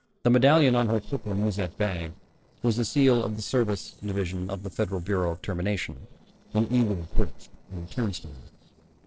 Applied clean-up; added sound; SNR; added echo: neural separator model SepFormer DNS4.